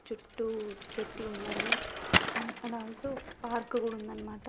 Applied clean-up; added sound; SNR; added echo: none; Bicycle; -3 dB; none.